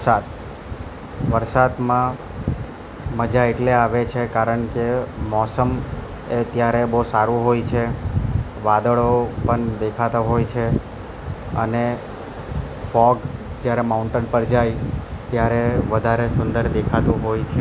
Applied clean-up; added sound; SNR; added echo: none; none; none; none.